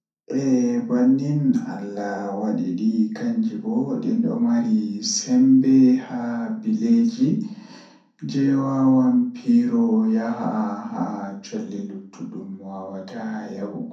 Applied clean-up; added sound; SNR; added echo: none; none; none; reverberation time 0.5 s.